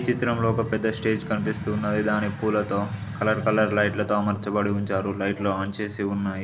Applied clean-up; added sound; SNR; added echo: none; none; none; none.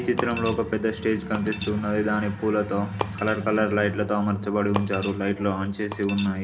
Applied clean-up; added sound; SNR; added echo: none; Shatter; 11 dB; reverberation time 0.3 s.